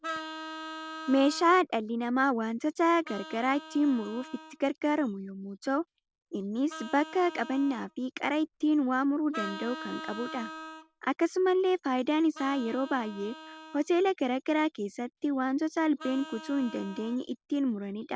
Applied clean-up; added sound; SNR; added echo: none; Vehicle horn, car horn, honking; 16 dB; none.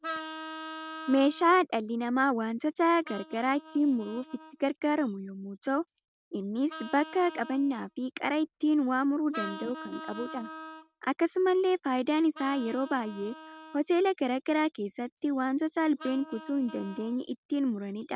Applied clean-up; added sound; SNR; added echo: neural mask model RNNoise.